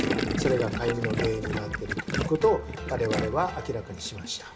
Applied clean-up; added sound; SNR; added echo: none; Gurgling; 3 dB; reverberation time 2.0 s.